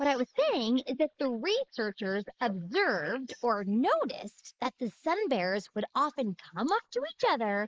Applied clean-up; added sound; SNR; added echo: neural mask model Resemble Enhance denoiser.